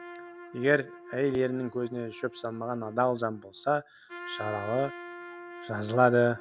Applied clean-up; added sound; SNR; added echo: none; Trumpet; 15 dB; none.